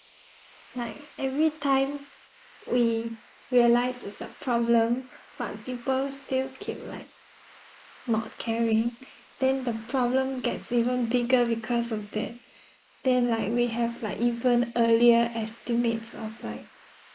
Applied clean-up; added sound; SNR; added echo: neural mask model Resemble Enhance denoiser.